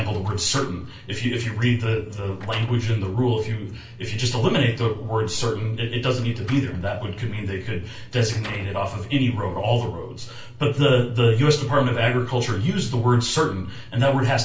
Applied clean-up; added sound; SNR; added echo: neural separator model SepFormer DNS4.